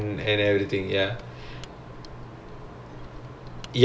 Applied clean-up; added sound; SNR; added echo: none; Mechanisms; 19 dB; none.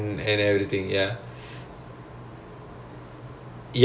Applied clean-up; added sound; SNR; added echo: none; none; none; none.